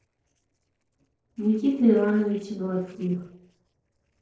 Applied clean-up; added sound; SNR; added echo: neural separator model SepFormer DNS4.